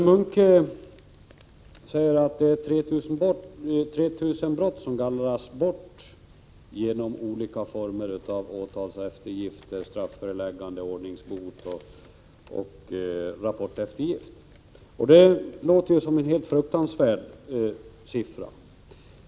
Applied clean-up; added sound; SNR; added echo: none; none; none; none.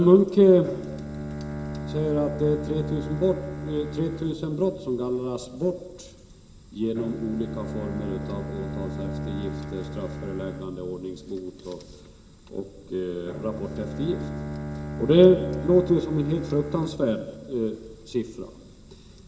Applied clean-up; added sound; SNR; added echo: none; Bowed string instrument; 10 dB; reverberation time 1.3 s.